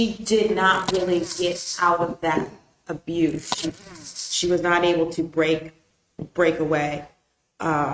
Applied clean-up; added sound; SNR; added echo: neural mask model RNNoise.